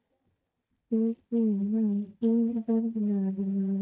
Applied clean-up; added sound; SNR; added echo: neural mask model DeepFilterNet 3.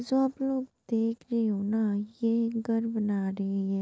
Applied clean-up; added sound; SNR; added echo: none; none; none; none.